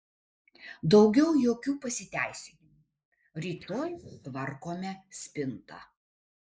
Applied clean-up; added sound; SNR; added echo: neural mask model Resemble Enhance denoiser.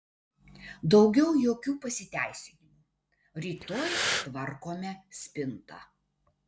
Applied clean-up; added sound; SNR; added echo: none; Breathing; 3 dB; none.